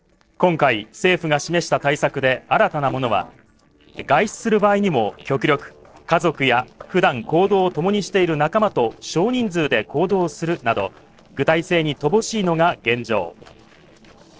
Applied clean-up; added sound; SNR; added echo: neural separator model SepFormer DNS4.